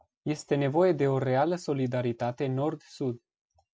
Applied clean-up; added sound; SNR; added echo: none; none; none; none.